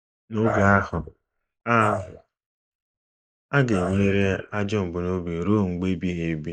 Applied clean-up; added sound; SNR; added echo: neural mask model Resemble Enhance denoiser.